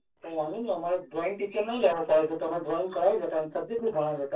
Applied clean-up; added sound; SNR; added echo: neural separator model SepFormer DNS4.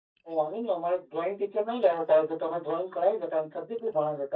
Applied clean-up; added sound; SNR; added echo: neural mask model DeepFilterNet 3.